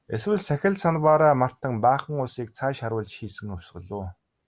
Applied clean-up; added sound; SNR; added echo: none; none; none; none.